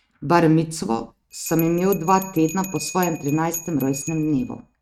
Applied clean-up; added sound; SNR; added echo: neural mask model RNNoise.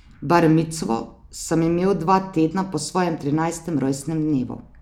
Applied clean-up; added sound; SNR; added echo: none; none; none; none.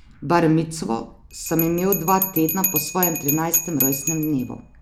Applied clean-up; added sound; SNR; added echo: none; Bell; 5 dB; none.